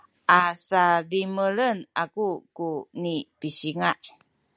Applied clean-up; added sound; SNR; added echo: none; none; none; none.